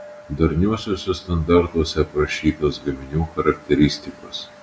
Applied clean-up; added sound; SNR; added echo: none; none; none; none.